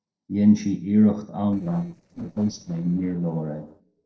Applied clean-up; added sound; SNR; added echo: neural separator model SepFormer DNS4.